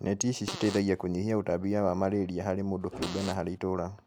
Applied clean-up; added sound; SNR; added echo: none; Fart; 12 dB; none.